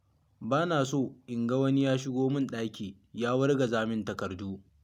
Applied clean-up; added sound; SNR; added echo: none; none; none; none.